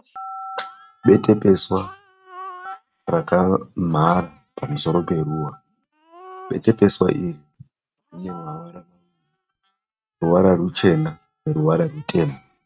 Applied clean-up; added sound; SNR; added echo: neural mask model RNNoise.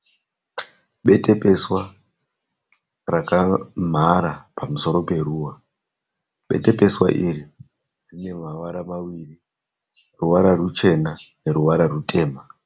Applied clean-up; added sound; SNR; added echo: none; none; none; none.